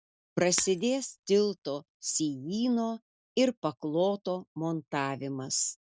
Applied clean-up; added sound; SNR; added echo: none; Shatter; 16 dB; none.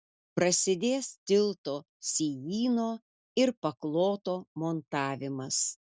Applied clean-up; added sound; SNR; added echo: none; none; none; none.